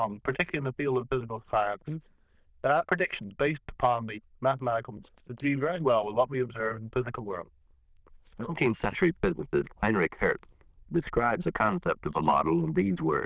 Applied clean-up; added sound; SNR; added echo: neural diffusion model UNIVERSE++.